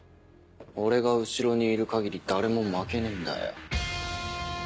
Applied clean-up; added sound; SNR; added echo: none; none; none; none.